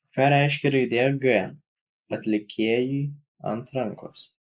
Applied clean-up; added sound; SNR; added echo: neural mask model Resemble Enhance denoiser.